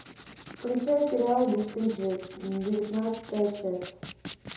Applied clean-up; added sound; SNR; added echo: none; Writing; 11 dB; reverberation time 2.6 s.